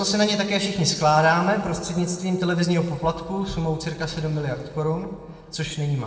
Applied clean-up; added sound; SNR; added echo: none; none; none; reverberation time 1.7 s.